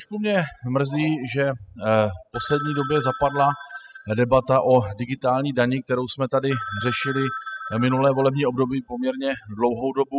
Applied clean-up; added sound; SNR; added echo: classical method spectral subtraction.